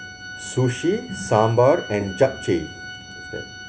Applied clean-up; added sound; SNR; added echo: none; Organ; 15 dB; none.